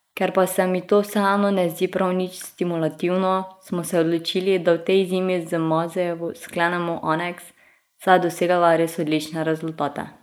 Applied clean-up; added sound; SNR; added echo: neural mask model Resemble Enhance denoiser.